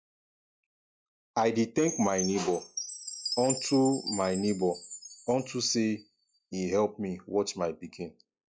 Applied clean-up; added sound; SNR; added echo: classical method log-MMSE.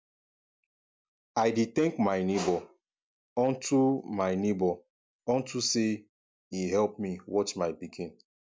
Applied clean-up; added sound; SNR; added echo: none; none; none; none.